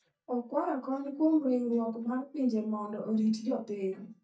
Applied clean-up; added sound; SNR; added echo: neural mask model DeepFilterNet 3.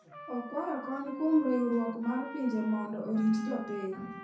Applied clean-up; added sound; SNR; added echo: none; Trumpet; 14 dB; reverberation time 0.5 s.